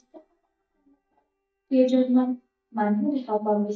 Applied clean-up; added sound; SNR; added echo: neural mask model DeepFilterNet 3.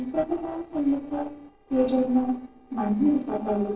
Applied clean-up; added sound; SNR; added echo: neural separator model SepFormer DNS4.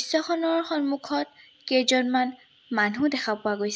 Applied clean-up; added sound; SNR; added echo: none; none; none; none.